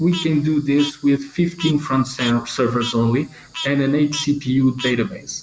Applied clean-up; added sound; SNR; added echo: none; Frog; 14 dB; none.